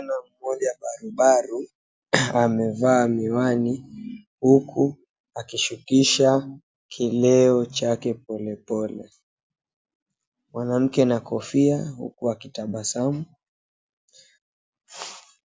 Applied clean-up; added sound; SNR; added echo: none; none; none; none.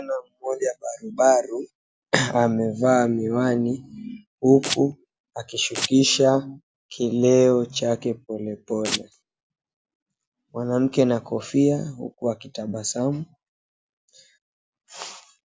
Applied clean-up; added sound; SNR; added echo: none; Domestic sounds, home sounds; 7 dB; none.